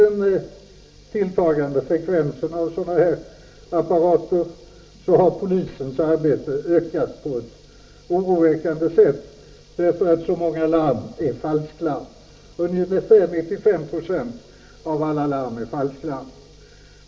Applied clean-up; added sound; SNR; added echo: none; none; none; reverberation time 0.5 s.